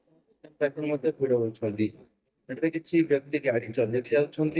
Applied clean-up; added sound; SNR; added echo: neural mask model DeepFilterNet 3.